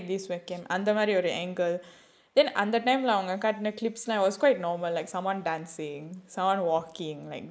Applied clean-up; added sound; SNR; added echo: neural mask model Resemble Enhance denoiser.